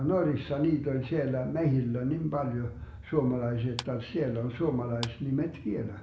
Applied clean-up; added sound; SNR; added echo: none; Clapping; 17 dB; reverberation time 0.6 s.